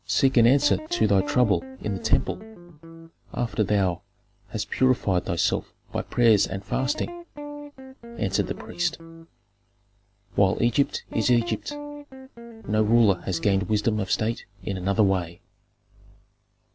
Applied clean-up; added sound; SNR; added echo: none; Guitar; 12 dB; none.